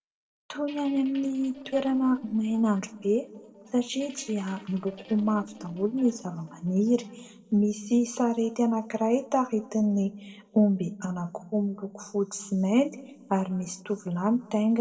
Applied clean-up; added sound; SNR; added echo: neural separator model SepFormer DNS4.